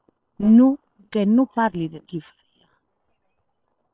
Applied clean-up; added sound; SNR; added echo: neural separator model SepFormer WHAM!.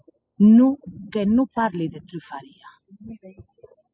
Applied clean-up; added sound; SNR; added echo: classical method spectral subtraction.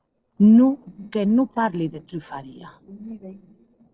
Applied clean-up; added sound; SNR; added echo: neural separator model SepFormer DNS4.